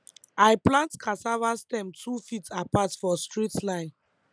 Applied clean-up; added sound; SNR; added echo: none; none; none; none.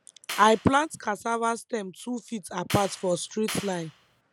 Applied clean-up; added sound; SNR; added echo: none; Clapping; 13 dB; none.